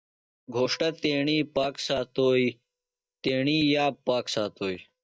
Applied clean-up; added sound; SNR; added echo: neural mask model DeepFilterNet 3.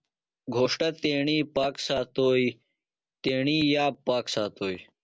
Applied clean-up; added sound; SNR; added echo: none; none; none; none.